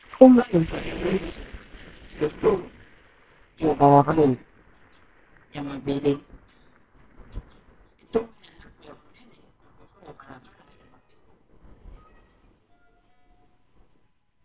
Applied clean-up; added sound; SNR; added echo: neural separator model SepFormer WHAMR!.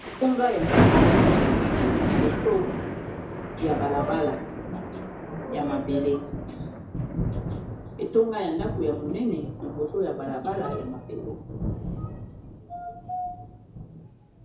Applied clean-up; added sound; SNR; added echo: none; Thunder; -2 dB; reverberation time 0.6 s.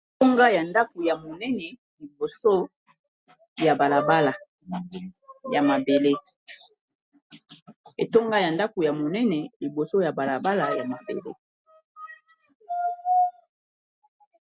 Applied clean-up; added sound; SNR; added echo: none; none; none; none.